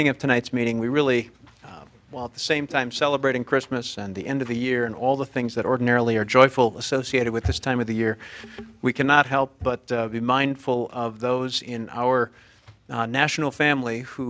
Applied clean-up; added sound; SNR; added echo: none; none; none; none.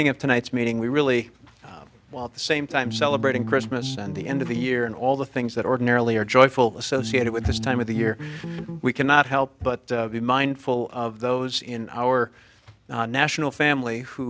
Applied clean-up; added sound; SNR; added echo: none; Bass guitar; 8 dB; none.